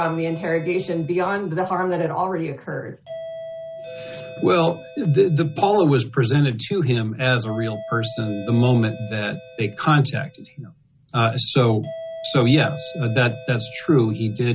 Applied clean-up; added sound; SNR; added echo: none; Doorbell; 17 dB; none.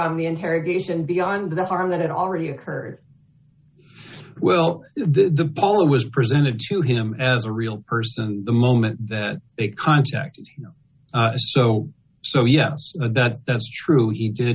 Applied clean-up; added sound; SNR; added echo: none; none; none; none.